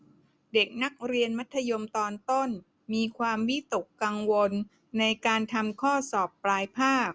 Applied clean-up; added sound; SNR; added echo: none; none; none; none.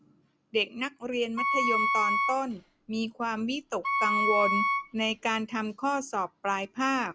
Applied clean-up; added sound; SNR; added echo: none; Wind instrument, woodwind instrument; -2 dB; none.